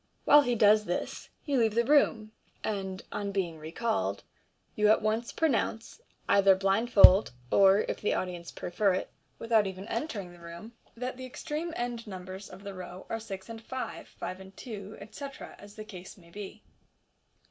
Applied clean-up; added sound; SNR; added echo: none; Bass drum; -2 dB; none.